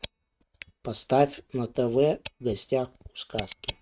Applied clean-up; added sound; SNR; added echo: neural mask model RNNoise.